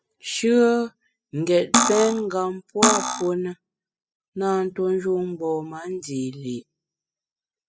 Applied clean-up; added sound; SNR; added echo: classical method spectral subtraction.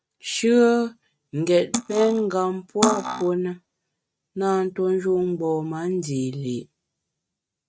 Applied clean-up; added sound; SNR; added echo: neural mask model RNNoise.